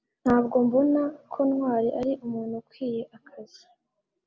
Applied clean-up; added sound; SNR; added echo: none; none; none; none.